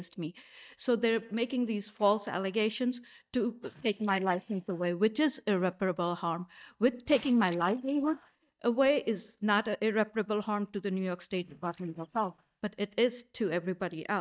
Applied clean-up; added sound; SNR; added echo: neural mask model DeepFilterNet 3.